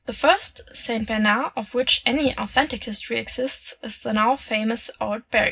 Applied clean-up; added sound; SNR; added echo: none; none; none; reverberation time 0.4 s.